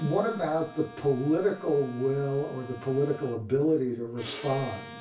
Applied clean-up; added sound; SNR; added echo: none; Bowed string instrument; 18 dB; reverberation time 0.3 s.